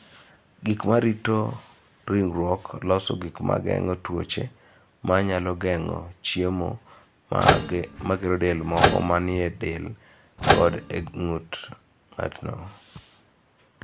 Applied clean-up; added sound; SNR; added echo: none; Microwave oven; -2 dB; none.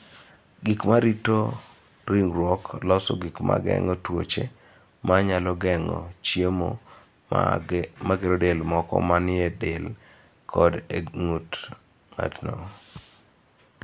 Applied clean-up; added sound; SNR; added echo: none; none; none; none.